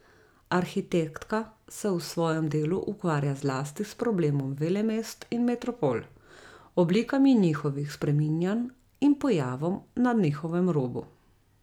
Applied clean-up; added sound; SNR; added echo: none; none; none; none.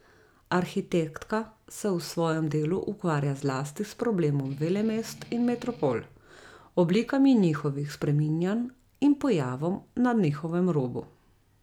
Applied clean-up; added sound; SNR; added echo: none; Strum; 19 dB; none.